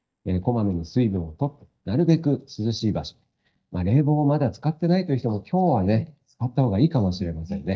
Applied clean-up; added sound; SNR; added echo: neural mask model DeepFilterNet 3.